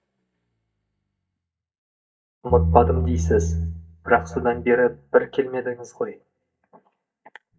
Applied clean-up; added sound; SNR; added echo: neural mask model DeepFilterNet 3.